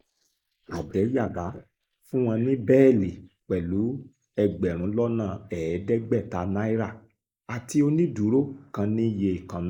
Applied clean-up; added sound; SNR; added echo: neural mask model Resemble Enhance denoiser.